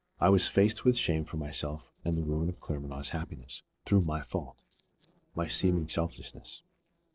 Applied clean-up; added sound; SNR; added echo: neural separator model SepFormer DNS4.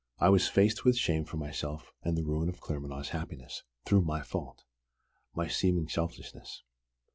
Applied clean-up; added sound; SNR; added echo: none; none; none; none.